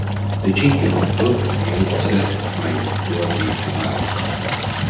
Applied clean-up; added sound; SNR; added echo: none; Engine; -2 dB; reverberation time 0.8 s.